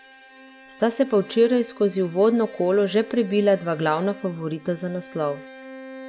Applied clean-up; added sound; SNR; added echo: none; Bowed string instrument; 19 dB; none.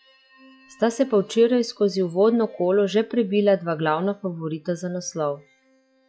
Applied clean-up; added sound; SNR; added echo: classical method log-MMSE.